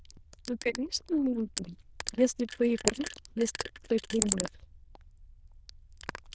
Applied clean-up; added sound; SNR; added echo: neural diffusion model UNIVERSE++.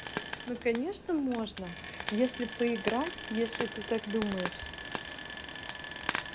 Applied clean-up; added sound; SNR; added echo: none; Frying (food); 1 dB; none.